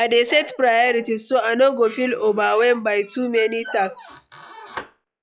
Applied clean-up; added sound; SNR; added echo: classical method log-MMSE.